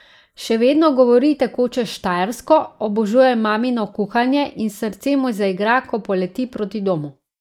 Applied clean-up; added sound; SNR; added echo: neural mask model Resemble Enhance denoiser.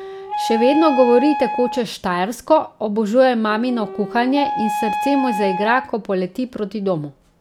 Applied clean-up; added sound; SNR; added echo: none; Wind instrument, woodwind instrument; 7 dB; none.